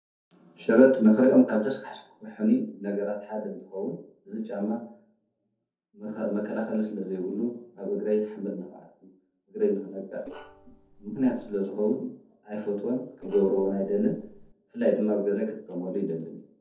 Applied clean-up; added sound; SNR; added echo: neural separator model SepFormer DNS4.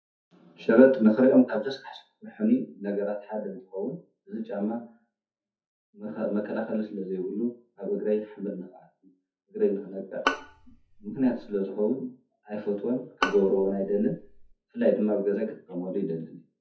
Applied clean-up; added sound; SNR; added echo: classical method WPE with log-MMSE.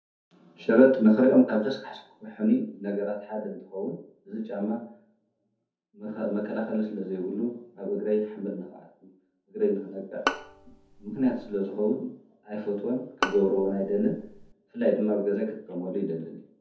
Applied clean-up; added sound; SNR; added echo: none; Bowed string instrument; 7 dB; reverberation time 0.5 s.